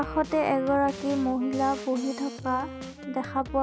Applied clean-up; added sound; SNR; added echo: none; Wind instrument, woodwind instrument + Drum kit; 11 dB; none.